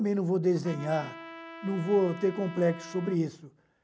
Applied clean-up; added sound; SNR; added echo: none; Trumpet; 16 dB; none.